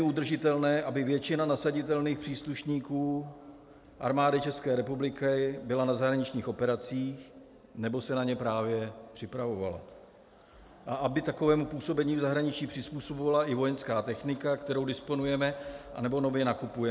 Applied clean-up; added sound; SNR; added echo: none; none; none; none.